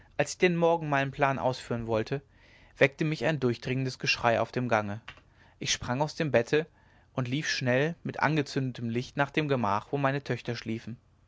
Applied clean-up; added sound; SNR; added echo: none; none; none; none.